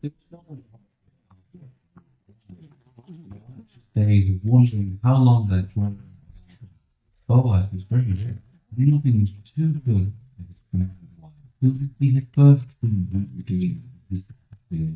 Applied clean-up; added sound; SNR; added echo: neural mask model DeepFilterNet 3.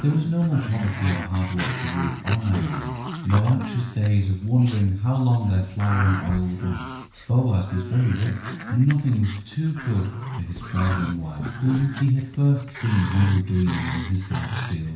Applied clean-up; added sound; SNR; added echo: none; Growling; 10 dB; reverberation time 0.5 s.